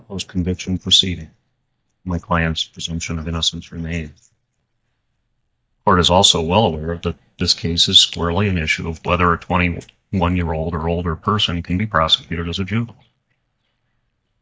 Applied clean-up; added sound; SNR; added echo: neural mask model DeepFilterNet 3.